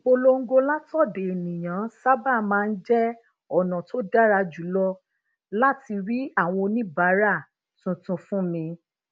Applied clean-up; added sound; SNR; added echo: none; none; none; none.